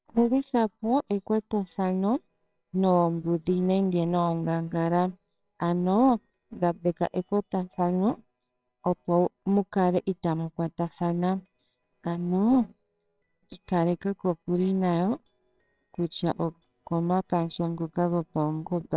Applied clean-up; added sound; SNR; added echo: neural separator model SepFormer WHAMR!.